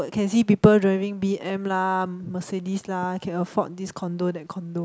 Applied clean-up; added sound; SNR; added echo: none; none; none; none.